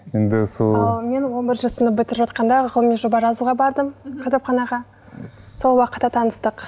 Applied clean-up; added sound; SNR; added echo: none; none; none; none.